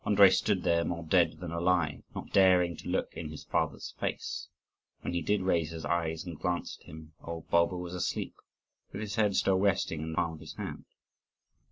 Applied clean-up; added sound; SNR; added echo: none; none; none; none.